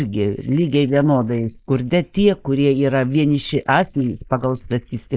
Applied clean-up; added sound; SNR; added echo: neural mask model Resemble Enhance denoiser.